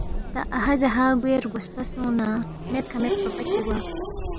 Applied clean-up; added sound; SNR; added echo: none; Race car, auto racing / Accelerating, revving, vroom; 5 dB; none.